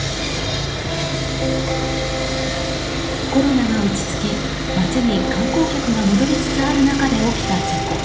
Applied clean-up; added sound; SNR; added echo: none; Sawing; 3 dB; reverberation time 1.1 s.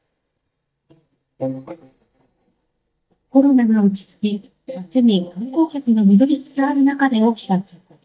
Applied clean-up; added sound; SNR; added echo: neural mask model DeepFilterNet 3.